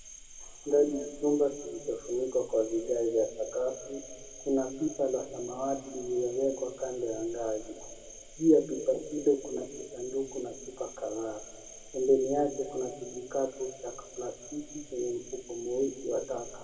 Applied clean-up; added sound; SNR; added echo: none; Cricket; 16 dB; reverberation time 1.9 s.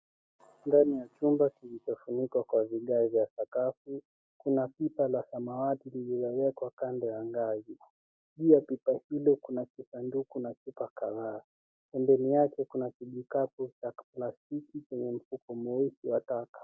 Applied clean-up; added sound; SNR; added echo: none; none; none; none.